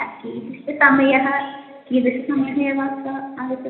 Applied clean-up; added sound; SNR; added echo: none; none; none; reverberation time 1.0 s.